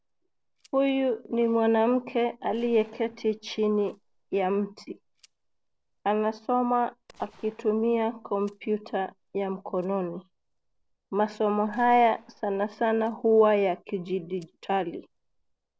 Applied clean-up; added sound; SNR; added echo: neural separator model SepFormer DNS4.